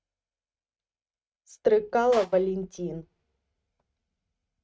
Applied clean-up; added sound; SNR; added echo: neural mask model RNNoise.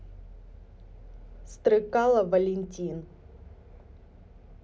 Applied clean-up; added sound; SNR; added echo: none; none; none; none.